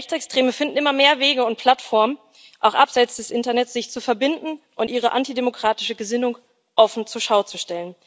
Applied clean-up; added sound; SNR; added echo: none; none; none; none.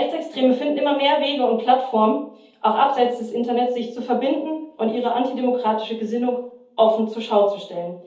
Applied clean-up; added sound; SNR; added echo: none; none; none; reverberation time 0.6 s.